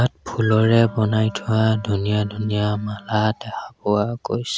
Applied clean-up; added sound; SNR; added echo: none; Wind instrument, woodwind instrument; 19 dB; none.